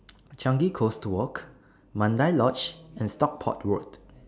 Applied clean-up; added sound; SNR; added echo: none; none; none; none.